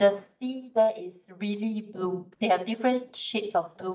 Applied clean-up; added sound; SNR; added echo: neural mask model DeepFilterNet 3.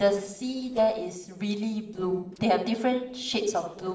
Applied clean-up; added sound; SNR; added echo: neural separator model SepFormer DNS4.